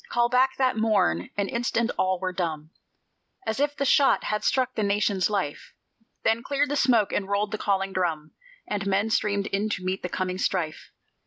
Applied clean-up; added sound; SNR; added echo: none; none; none; none.